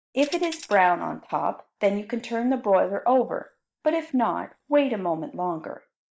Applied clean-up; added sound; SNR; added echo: neural mask model DeepFilterNet 3.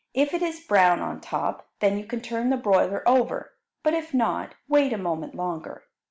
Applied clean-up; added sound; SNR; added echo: none; none; none; none.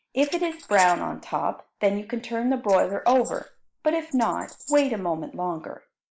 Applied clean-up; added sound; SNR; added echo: neural mask model Resemble Enhance denoiser.